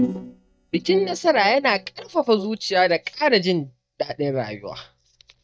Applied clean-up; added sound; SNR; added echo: neural mask model DeepFilterNet 3.